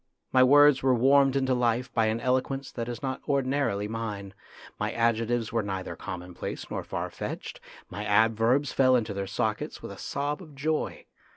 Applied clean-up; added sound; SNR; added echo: none; none; none; none.